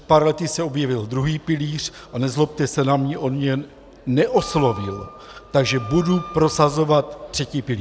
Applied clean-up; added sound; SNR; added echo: none; Wind instrument, woodwind instrument; 17 dB; none.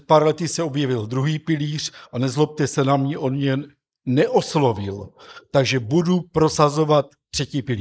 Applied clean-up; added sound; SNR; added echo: neural mask model Resemble Enhance denoiser.